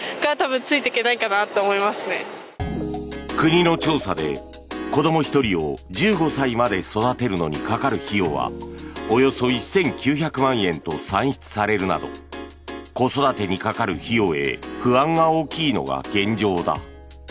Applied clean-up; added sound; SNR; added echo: none; none; none; none.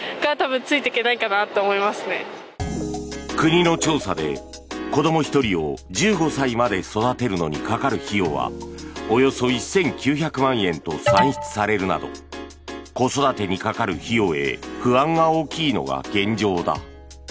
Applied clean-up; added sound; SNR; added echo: none; Alarm; 1 dB; none.